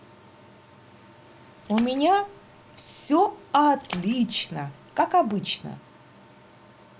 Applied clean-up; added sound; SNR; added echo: none; Splash, splatter; 18 dB; none.